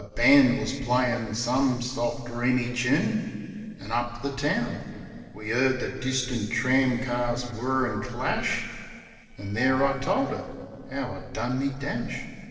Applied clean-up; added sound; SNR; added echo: neural separator model SepFormer DNS4.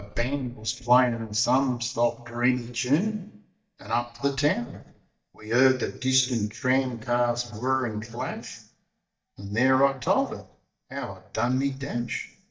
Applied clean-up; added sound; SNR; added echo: neural mask model DeepFilterNet 3.